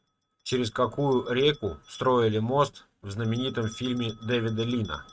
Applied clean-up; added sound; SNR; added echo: neural mask model RNNoise.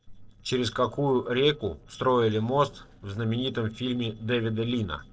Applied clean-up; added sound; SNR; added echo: neural separator model SepFormer DNS4.